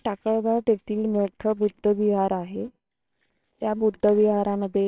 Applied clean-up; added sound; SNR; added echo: neural separator model SepFormer WHAMR!.